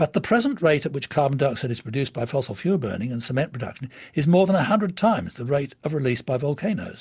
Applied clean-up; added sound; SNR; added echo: none; none; none; none.